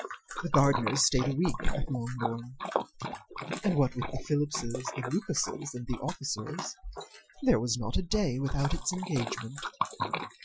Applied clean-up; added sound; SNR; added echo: classical method Wiener filter.